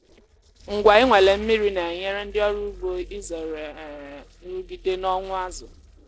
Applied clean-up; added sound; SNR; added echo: neural separator model SepFormer DNS4.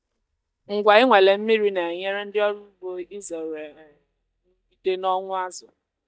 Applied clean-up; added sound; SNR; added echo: neural mask model DeepFilterNet 3.